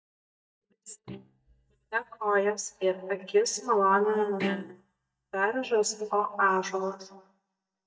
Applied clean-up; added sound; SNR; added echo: neural mask model DeepFilterNet 3.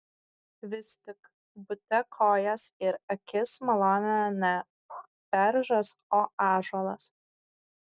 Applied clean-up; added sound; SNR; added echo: none; none; none; none.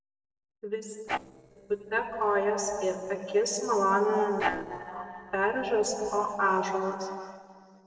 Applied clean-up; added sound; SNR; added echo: neural separator model SepFormer DNS4.